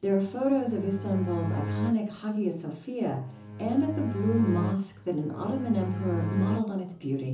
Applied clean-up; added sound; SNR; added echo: none; Bowed string instrument; 4 dB; reverberation time 0.7 s.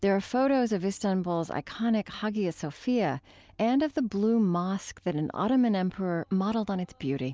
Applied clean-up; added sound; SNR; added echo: none; none; none; none.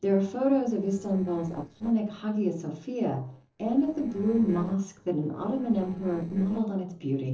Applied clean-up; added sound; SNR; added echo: neural separator model SepFormer DNS4.